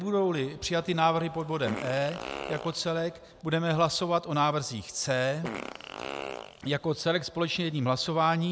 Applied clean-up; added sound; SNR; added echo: none; Fart; 11 dB; none.